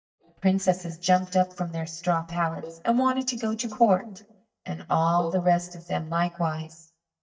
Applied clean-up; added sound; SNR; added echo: neural mask model DeepFilterNet 3.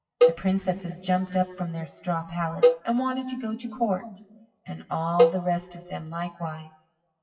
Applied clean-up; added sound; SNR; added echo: classical method WPE with log-MMSE.